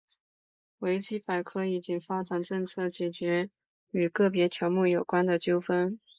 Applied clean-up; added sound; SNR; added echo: neural mask model Resemble Enhance denoiser.